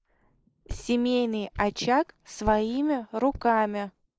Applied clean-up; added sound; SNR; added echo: neural mask model Resemble Enhance denoiser.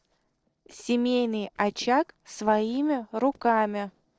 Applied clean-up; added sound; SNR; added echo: neural separator model SepFormer DNS4.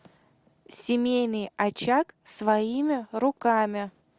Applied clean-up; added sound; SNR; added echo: none; none; none; none.